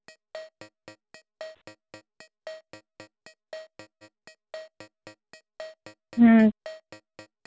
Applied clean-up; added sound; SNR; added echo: none; Keyboard (musical); 18 dB; none.